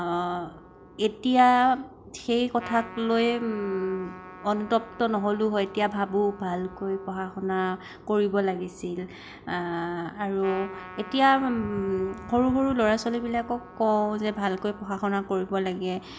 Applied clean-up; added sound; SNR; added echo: none; Trumpet; 20 dB; none.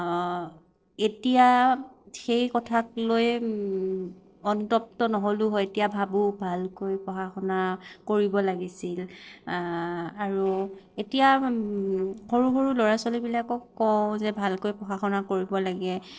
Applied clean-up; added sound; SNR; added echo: neural separator model SepFormer DNS4.